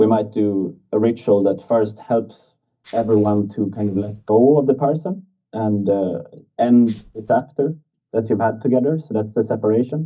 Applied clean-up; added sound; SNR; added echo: neural mask model DeepFilterNet 3.